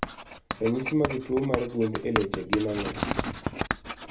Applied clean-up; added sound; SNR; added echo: none; Writing; 3 dB; reverberation time 0.3 s.